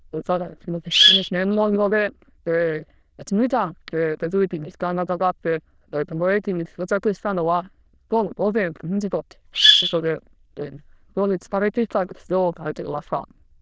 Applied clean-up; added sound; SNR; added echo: neural diffusion model UNIVERSE++.